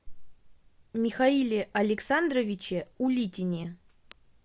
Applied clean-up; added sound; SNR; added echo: none; none; none; none.